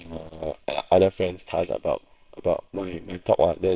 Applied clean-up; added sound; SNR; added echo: neural separator model SepFormer WHAMR!.